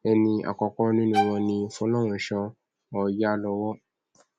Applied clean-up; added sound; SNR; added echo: none; Bowed string instrument; 5 dB; none.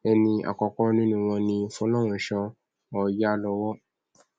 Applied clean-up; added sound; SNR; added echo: none; none; none; none.